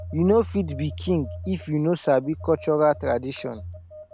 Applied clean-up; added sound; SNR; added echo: none; Telephone; 13 dB; none.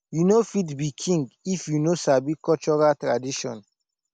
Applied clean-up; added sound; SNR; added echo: none; none; none; none.